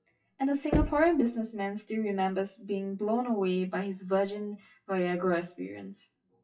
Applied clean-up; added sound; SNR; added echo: classical method WPE with log-MMSE.